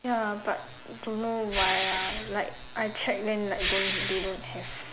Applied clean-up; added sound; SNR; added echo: none; Respiratory sounds; 1 dB; none.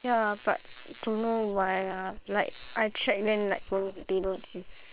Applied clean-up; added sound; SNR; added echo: neural separator model SepFormer WHAM!.